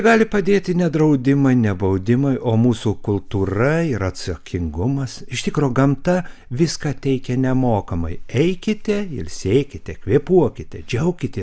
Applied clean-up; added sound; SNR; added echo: none; none; none; none.